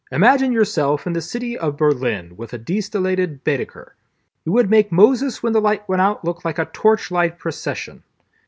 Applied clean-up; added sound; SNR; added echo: none; none; none; none.